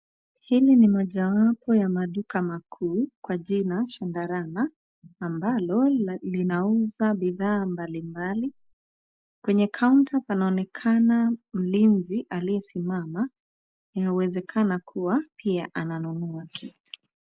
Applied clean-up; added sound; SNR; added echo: neural mask model Resemble Enhance denoiser.